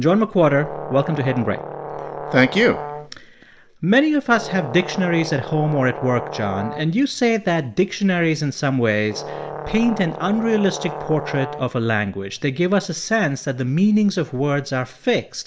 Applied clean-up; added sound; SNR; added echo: none; Brass instrument; 11 dB; reverberation time 0.5 s.